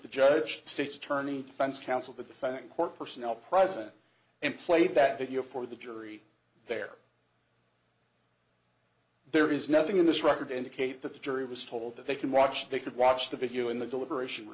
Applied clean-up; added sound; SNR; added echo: none; none; none; none.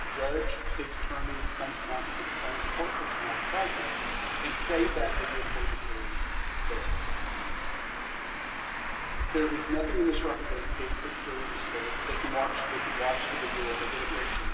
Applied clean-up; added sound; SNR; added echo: none; Traffic noise, roadway noise; -4 dB; reverberation time 2.0 s.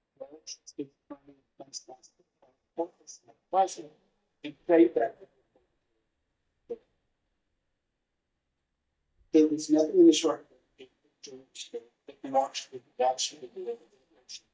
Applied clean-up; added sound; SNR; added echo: neural mask model DeepFilterNet 3.